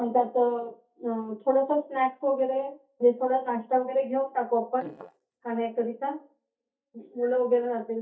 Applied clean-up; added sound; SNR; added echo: neural mask model DeepFilterNet 3.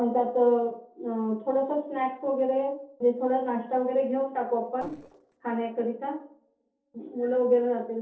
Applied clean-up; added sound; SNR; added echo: neural separator model SepFormer DNS4.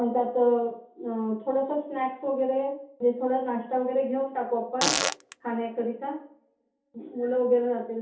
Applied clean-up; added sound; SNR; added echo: none; Fart; 0 dB; reverberation time 0.5 s.